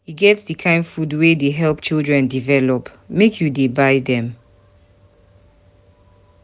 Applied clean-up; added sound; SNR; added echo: none; none; none; none.